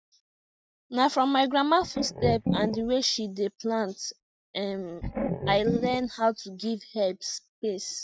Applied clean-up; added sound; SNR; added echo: neural mask model RNNoise.